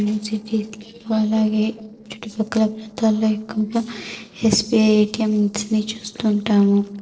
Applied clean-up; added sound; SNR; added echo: neural separator model SepFormer DNS4.